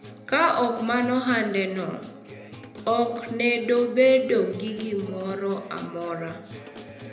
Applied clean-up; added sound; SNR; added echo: none; Acoustic guitar; 16 dB; reverberation time 0.8 s.